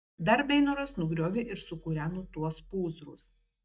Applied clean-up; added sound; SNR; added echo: neural mask model DeepFilterNet 3.